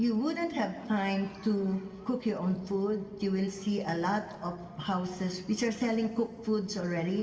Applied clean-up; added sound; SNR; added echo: none; none; none; reverberation time 2.1 s.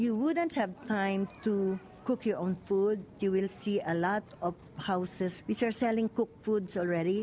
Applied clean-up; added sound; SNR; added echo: none; none; none; none.